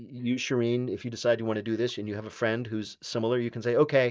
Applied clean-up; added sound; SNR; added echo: neural mask model DeepFilterNet 3.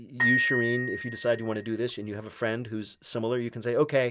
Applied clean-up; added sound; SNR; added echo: none; Glockenspiel; 3 dB; none.